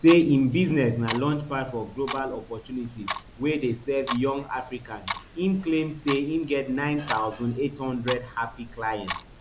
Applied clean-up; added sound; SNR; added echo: none; Clock; 12 dB; none.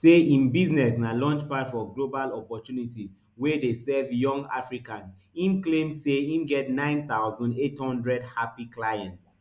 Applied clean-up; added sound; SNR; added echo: none; none; none; none.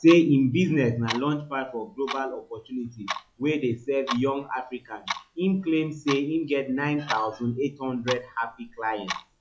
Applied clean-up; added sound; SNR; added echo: classical method log-MMSE.